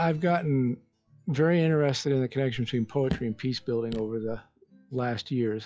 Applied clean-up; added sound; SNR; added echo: classical method log-MMSE.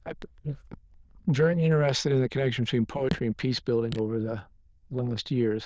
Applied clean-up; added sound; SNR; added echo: neural diffusion model UNIVERSE++.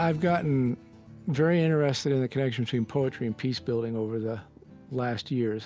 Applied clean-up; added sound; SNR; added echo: none; none; none; none.